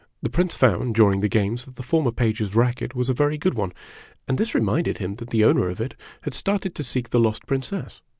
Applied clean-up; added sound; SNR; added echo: none; none; none; none.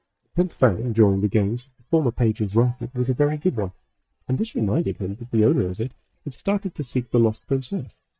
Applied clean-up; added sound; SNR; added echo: neural mask model DeepFilterNet 3.